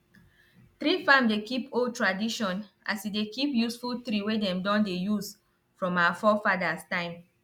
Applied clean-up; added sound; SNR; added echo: none; none; none; none.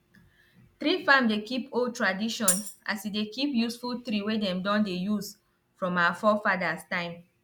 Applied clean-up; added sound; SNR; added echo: none; Tambourine; 4 dB; none.